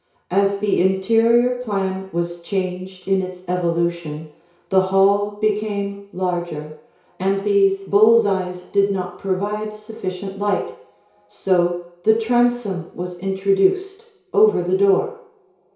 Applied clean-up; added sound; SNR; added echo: none; none; none; reverberation time 0.6 s.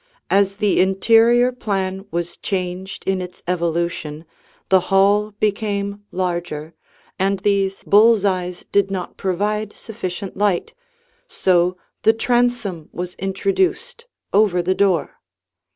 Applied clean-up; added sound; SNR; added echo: none; none; none; none.